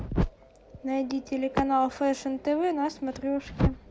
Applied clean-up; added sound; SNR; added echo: none; none; none; none.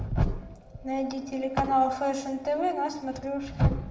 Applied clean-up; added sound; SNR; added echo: none; none; none; reverberation time 0.7 s.